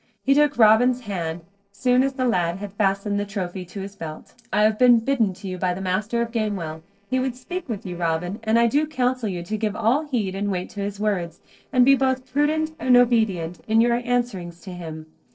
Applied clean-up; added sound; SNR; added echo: neural separator model SepFormer DNS4.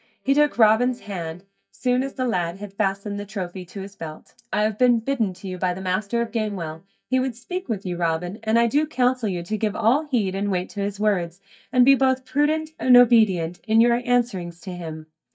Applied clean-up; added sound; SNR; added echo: neural mask model DeepFilterNet 3.